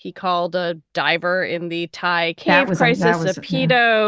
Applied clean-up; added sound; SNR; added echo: none; none; none; none.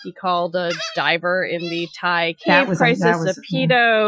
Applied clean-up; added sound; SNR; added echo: classical method Wiener filter.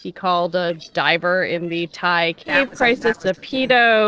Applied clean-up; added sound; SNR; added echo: neural separator model SepFormer DNS4.